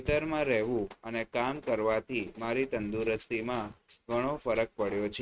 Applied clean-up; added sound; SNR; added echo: neural mask model RNNoise.